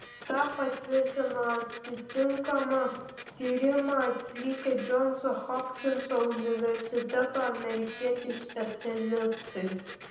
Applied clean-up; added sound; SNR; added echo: none; Printer; 14 dB; reverberation time 0.8 s.